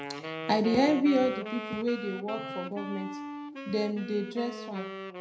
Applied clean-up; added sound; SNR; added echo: none; Wind instrument, woodwind instrument; 9 dB; reverberation time 0.5 s.